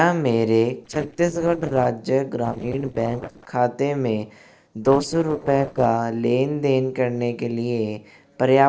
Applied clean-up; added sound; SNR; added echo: neural separator model SepFormer DNS4.